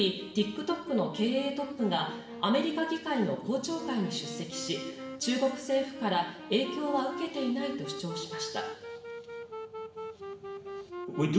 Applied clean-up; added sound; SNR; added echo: none; Wind instrument, woodwind instrument; 10 dB; reverberation time 0.9 s.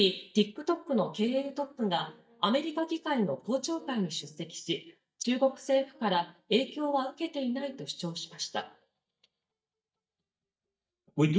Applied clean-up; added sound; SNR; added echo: neural mask model DeepFilterNet 3.